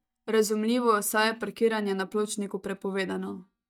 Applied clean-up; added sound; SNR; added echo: neural mask model DeepFilterNet 3.